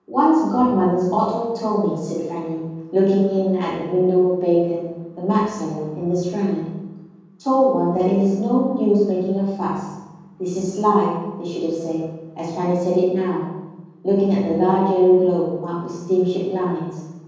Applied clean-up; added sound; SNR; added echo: none; none; none; reverberation time 1.3 s.